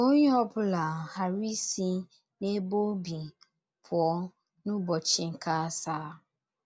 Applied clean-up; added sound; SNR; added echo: none; none; none; none.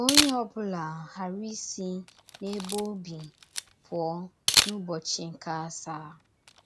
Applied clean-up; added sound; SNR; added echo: none; Camera; -1 dB; none.